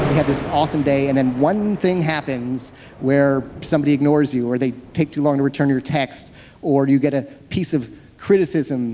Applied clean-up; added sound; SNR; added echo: none; Thunder; 15 dB; none.